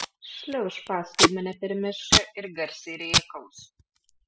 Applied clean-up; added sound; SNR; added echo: classical method spectral subtraction.